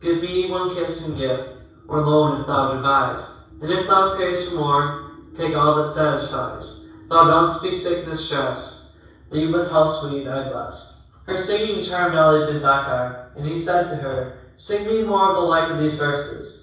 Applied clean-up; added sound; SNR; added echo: none; none; none; reverberation time 0.7 s.